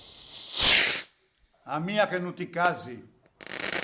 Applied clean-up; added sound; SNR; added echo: none; Fireworks; -3 dB; none.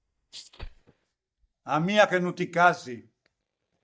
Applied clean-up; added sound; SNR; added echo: neural mask model DeepFilterNet 3.